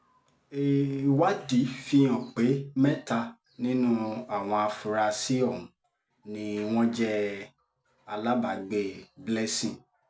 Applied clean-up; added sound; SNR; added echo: none; none; none; none.